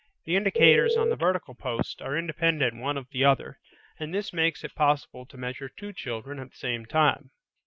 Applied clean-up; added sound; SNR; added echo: neural mask model RNNoise.